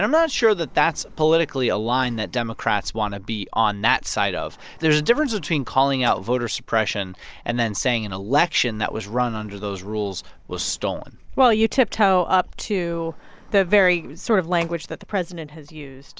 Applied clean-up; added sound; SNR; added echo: none; Sliding door; 17 dB; none.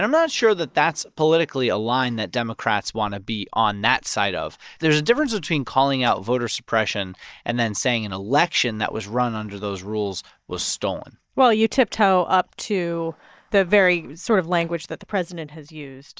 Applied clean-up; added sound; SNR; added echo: neural mask model DeepFilterNet 3.